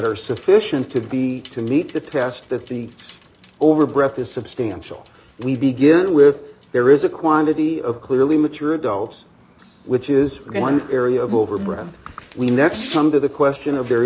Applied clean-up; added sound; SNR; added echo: none; Bicycle; 18 dB; none.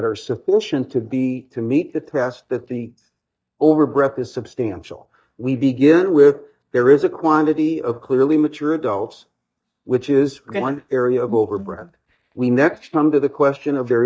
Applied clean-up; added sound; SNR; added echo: neural mask model DeepFilterNet 3.